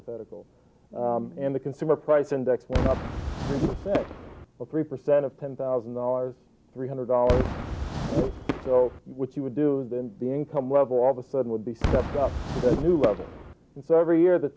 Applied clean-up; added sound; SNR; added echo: none; Whoosh, swoosh, swish / Fireworks; 7 dB; none.